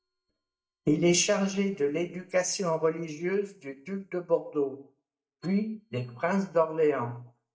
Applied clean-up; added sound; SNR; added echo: neural mask model DeepFilterNet 3.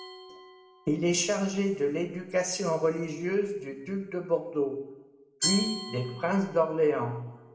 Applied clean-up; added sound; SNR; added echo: none; Glass; 11 dB; reverberation time 1.0 s.